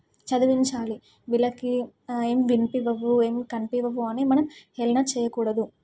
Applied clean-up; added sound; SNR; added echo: none; none; none; none.